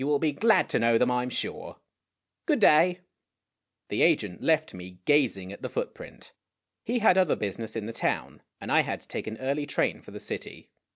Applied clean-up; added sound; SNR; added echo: none; none; none; none.